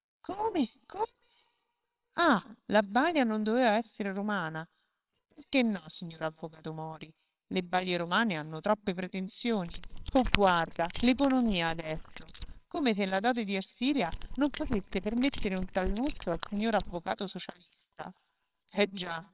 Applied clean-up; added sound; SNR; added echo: neural separator model SepFormer WHAMR!.